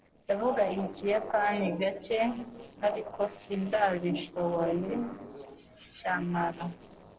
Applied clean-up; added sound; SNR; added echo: neural separator model SepFormer DNS4.